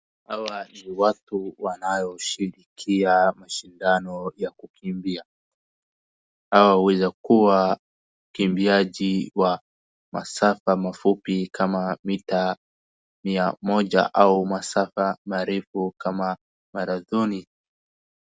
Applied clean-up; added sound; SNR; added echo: none; none; none; none.